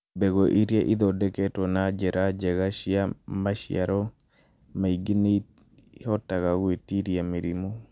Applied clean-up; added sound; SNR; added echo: none; none; none; none.